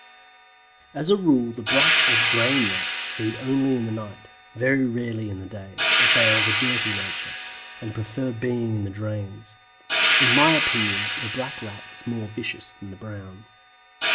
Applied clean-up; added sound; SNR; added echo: none; Hi-hat; -4 dB; none.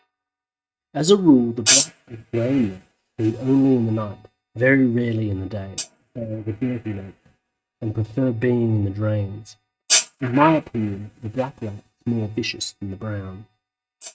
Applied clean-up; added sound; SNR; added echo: neural mask model RNNoise.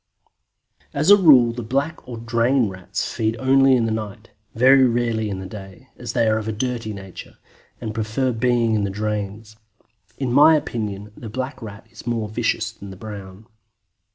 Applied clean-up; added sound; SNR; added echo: none; none; none; none.